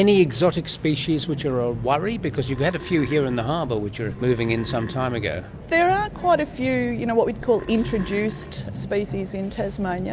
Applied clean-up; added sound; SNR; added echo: none; Burping, eructation; 17 dB; none.